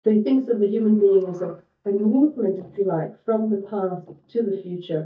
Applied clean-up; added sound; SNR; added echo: neural mask model DeepFilterNet 3.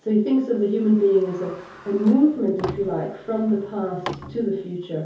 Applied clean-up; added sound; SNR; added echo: none; Sliding door; 16 dB; reverberation time 0.6 s.